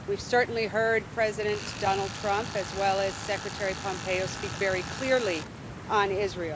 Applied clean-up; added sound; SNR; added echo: none; Tools + Stream; 9 dB; none.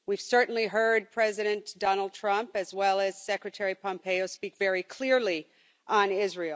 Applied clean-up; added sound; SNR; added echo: none; none; none; none.